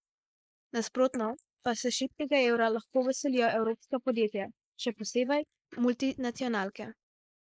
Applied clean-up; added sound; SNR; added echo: neural mask model Resemble Enhance denoiser.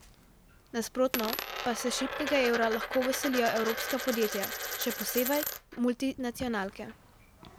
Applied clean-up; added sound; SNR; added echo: none; Coin (dropping); 6 dB; none.